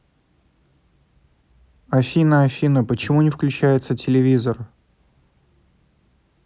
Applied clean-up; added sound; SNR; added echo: none; none; none; none.